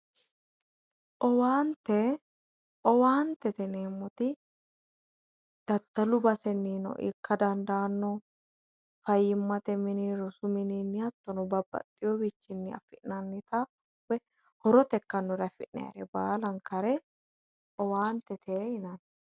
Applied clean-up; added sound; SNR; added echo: none; none; none; none.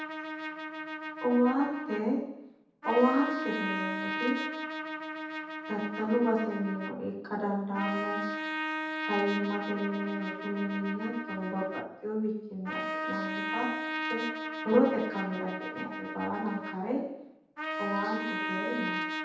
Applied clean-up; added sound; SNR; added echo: none; Trumpet; 4 dB; reverberation time 0.8 s.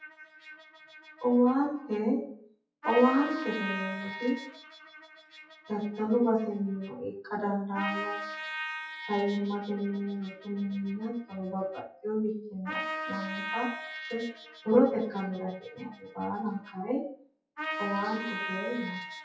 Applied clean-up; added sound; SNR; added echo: classical method WPE with log-MMSE.